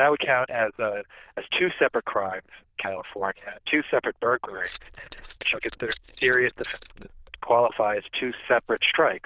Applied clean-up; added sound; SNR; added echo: neural diffusion model UNIVERSE++.